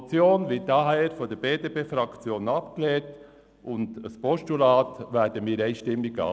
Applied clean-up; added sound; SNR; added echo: none; none; none; none.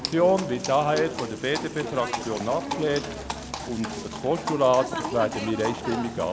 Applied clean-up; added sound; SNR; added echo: none; Livestock, farm animals, working animals; 7 dB; none.